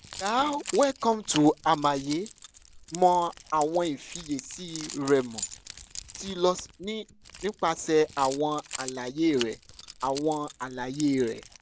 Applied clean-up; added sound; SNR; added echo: none; Keys jangling; 15 dB; none.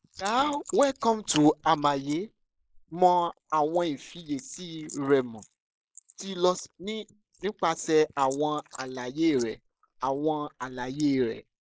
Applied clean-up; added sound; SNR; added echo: neural mask model Resemble Enhance denoiser.